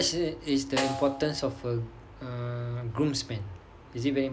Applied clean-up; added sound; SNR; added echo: none; Snare drum; 9 dB; none.